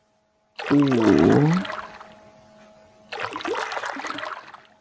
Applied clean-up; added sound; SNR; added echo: none; Stream; 7 dB; none.